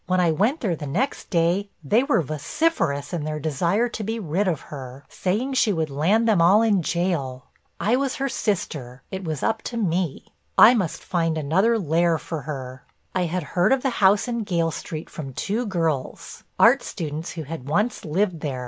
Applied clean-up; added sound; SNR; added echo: none; none; none; none.